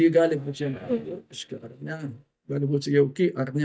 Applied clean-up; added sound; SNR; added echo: neural mask model DeepFilterNet 3.